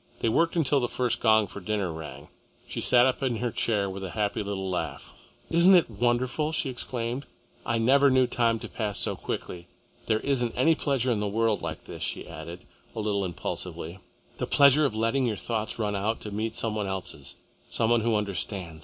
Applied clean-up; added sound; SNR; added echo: none; none; none; none.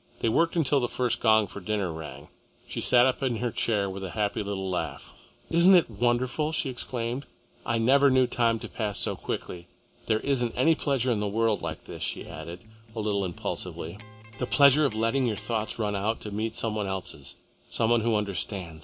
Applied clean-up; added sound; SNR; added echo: none; Electric guitar; 19 dB; none.